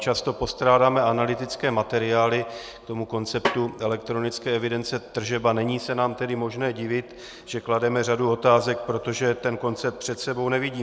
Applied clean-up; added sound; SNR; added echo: none; Snare drum; 8 dB; none.